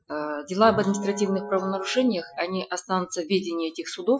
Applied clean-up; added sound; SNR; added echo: classical method Wiener filter.